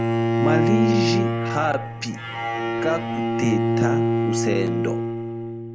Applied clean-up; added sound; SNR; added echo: none; Bowed string instrument; -5 dB; none.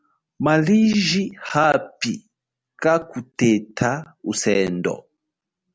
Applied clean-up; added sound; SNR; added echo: none; none; none; none.